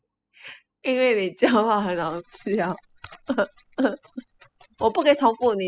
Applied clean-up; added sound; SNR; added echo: classical method spectral subtraction.